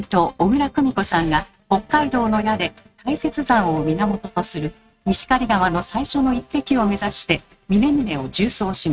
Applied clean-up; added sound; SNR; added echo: neural mask model RNNoise.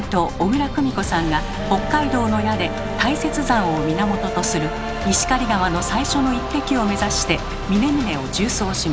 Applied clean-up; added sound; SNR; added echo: none; Wind instrument, woodwind instrument; 11 dB; none.